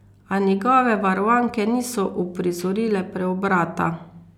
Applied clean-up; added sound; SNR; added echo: none; none; none; none.